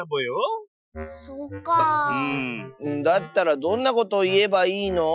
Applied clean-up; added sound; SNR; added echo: classical method Wiener filter.